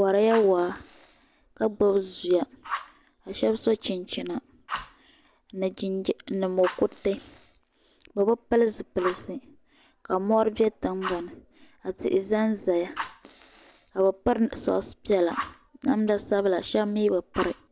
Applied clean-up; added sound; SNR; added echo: none; Fire; 16 dB; none.